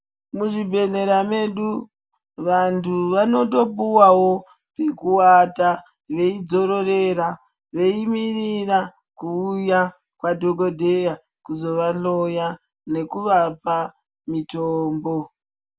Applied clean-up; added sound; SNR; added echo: none; none; none; none.